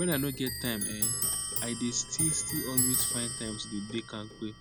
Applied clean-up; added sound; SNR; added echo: none; Clock; -1 dB; none.